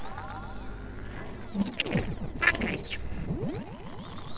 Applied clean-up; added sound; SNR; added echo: neural separator model SepFormer DNS4.